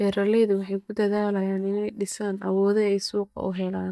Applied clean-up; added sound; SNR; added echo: neural mask model DeepFilterNet 3.